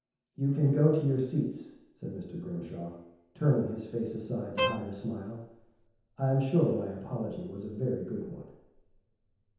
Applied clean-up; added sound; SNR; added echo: none; Bowed string instrument; 4 dB; reverberation time 0.9 s.